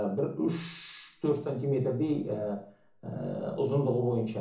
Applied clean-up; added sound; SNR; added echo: none; none; none; reverberation time 0.8 s.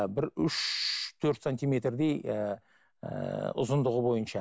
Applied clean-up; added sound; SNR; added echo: none; none; none; none.